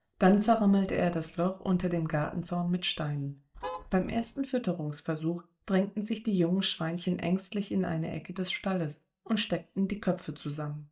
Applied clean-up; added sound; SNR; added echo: neural mask model DeepFilterNet 3.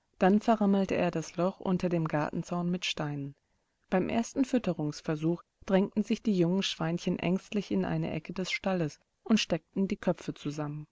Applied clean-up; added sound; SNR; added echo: none; none; none; none.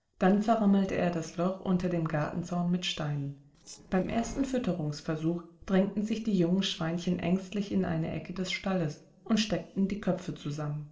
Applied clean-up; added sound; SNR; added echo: neural separator model SepFormer DNS4.